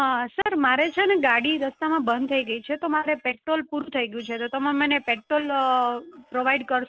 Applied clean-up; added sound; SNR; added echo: neural separator model SepFormer DNS4.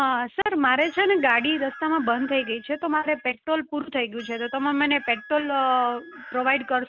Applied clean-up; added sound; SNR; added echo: none; Wind instrument, woodwind instrument + Chicken, rooster; 19 dB; none.